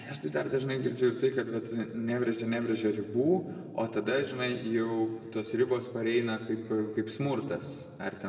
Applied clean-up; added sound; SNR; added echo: none; none; none; reverberation time 1.4 s.